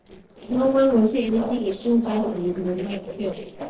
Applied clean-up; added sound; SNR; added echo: neural separator model SepFormer DNS4.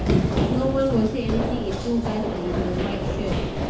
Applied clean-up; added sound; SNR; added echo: none; Run; -2 dB; reverberation time 0.9 s.